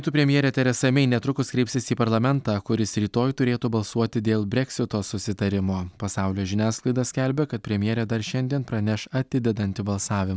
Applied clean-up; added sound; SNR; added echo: none; none; none; none.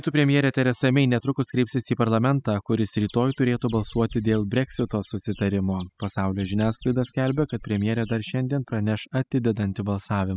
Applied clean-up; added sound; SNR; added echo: classical method spectral subtraction.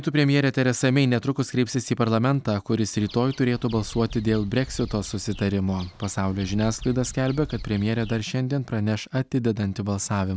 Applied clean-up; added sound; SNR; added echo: none; Bird vocalization, bird call, bird song; 16 dB; none.